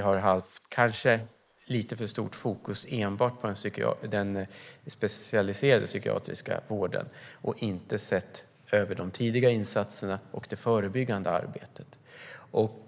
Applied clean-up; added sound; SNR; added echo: neural mask model Resemble Enhance denoiser.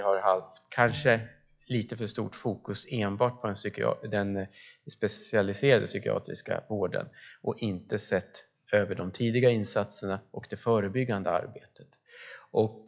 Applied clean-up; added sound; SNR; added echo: classical method log-MMSE.